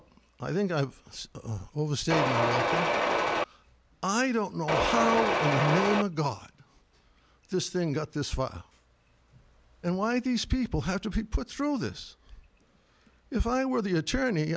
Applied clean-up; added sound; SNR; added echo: none; Mechanisms; -4 dB; none.